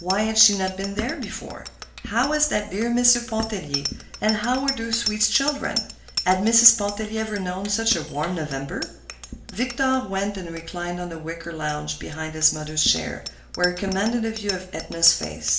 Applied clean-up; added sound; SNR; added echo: none; Bicycle bell; 12 dB; reverberation time 0.5 s.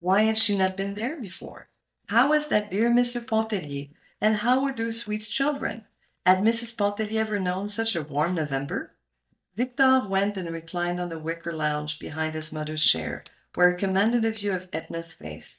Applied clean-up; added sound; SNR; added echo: neural mask model DeepFilterNet 3.